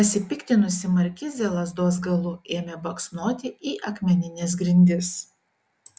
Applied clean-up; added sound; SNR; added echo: none; none; none; none.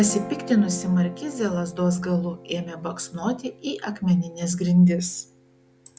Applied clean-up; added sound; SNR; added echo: none; Guitar; 17 dB; none.